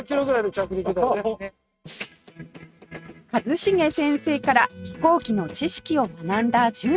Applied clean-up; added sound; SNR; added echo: neural mask model RNNoise.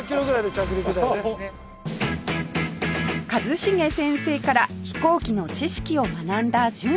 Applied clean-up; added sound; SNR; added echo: none; none; none; none.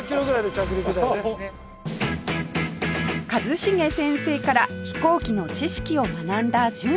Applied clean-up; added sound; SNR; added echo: none; Wind instrument, woodwind instrument; 18 dB; none.